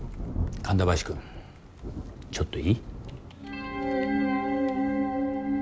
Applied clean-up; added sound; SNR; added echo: none; Thunder; 9 dB; none.